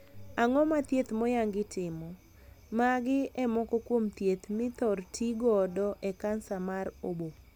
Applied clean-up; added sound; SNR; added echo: none; none; none; none.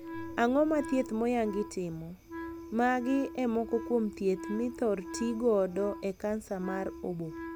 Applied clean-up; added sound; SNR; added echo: none; Wind instrument, woodwind instrument; 12 dB; none.